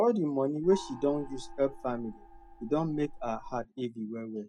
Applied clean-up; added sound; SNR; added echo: none; Gong; 13 dB; none.